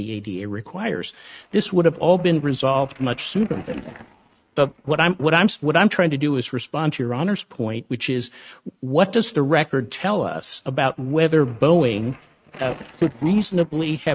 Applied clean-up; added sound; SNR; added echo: neural mask model RNNoise.